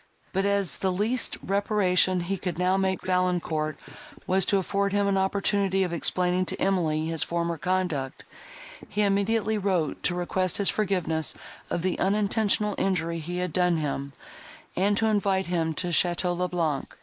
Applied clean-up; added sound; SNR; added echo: neural mask model Resemble Enhance denoiser.